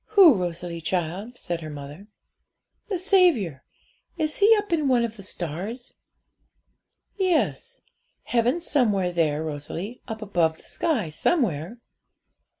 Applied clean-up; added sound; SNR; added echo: none; none; none; none.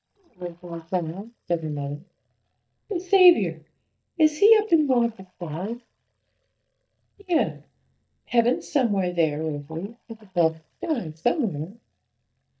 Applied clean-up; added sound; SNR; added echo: neural mask model DeepFilterNet 3.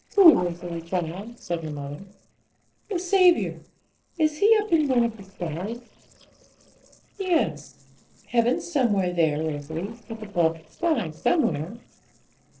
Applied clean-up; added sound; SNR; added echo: neural separator model SepFormer DNS4.